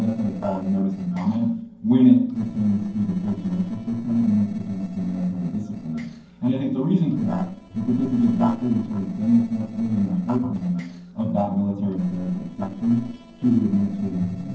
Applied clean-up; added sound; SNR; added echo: neural separator model SepFormer DNS4.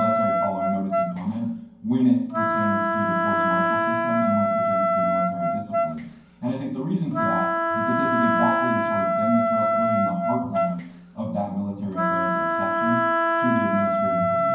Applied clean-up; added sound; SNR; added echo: none; Wind instrument, woodwind instrument; -3 dB; reverberation time 0.9 s.